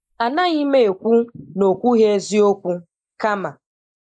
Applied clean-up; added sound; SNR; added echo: neural mask model Resemble Enhance denoiser.